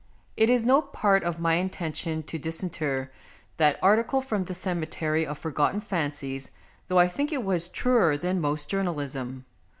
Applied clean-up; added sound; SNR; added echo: none; none; none; none.